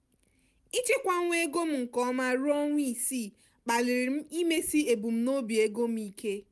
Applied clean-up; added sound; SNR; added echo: none; none; none; none.